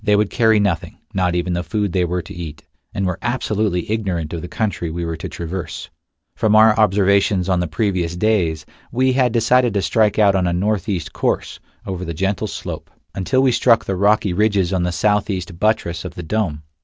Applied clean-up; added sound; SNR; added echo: none; none; none; none.